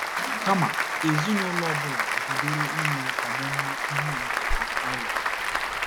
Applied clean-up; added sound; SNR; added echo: none; Applause; -4 dB; none.